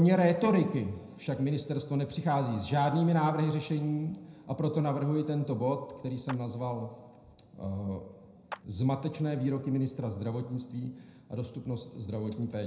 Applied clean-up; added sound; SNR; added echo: none; Clapping; 20 dB; reverberation time 0.7 s.